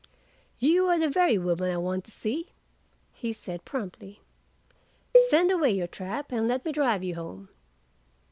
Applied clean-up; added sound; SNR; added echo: none; Cowbell; 0 dB; none.